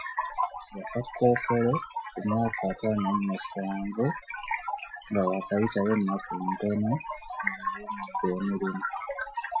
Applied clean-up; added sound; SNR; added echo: classical method Wiener filter.